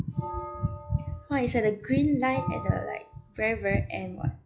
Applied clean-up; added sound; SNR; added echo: classical method log-MMSE.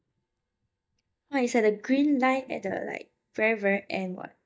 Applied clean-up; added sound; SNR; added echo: neural mask model DeepFilterNet 3.